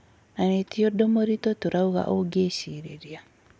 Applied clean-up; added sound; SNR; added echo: none; none; none; none.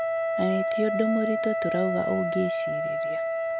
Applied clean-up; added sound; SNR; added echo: none; Wind instrument, woodwind instrument; -2 dB; none.